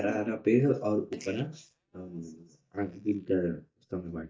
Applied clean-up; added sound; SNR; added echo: neural mask model DeepFilterNet 3.